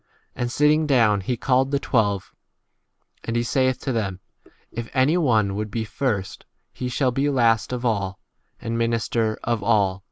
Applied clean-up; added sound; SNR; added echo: none; none; none; none.